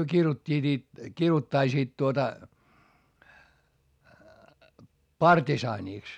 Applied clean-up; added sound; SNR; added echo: none; none; none; none.